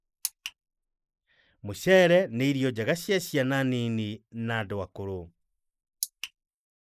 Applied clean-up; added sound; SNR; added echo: neural mask model Resemble Enhance denoiser.